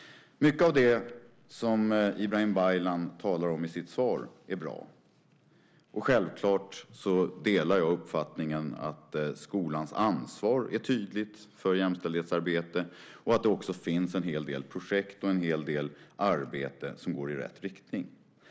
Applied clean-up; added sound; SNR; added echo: none; none; none; none.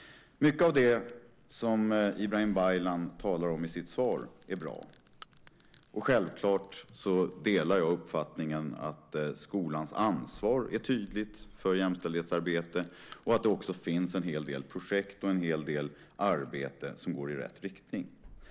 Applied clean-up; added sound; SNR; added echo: none; Bell; 3 dB; none.